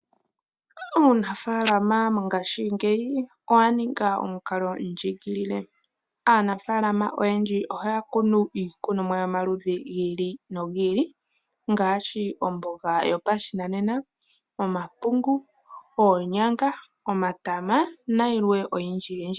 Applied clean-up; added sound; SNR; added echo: none; none; none; none.